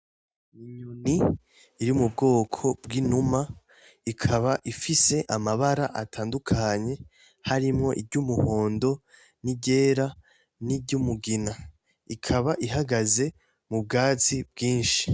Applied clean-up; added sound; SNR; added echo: none; none; none; none.